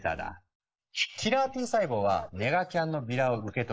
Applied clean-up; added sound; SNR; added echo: neural mask model Resemble Enhance denoiser.